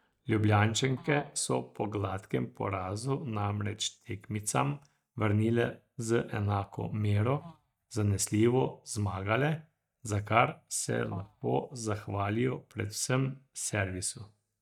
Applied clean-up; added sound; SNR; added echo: neural mask model DeepFilterNet 3.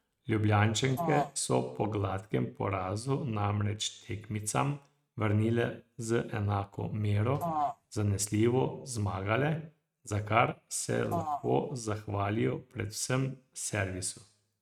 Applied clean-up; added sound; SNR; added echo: neural mask model RNNoise.